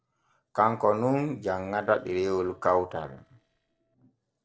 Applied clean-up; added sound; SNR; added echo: neural separator model SepFormer DNS4.